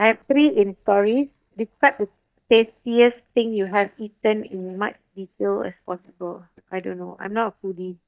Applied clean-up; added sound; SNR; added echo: neural mask model DeepFilterNet 3.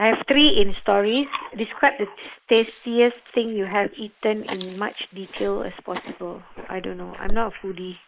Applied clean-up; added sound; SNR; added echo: neural mask model Resemble Enhance denoiser.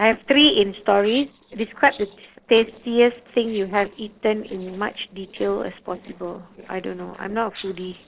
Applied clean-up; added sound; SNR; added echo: neural separator model SepFormer DNS4.